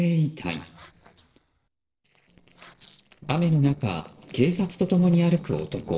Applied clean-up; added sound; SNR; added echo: neural separator model SepFormer DNS4.